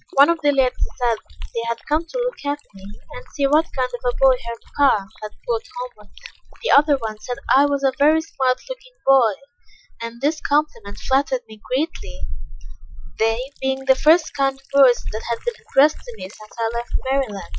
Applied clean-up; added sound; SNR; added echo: classical method Wiener filter.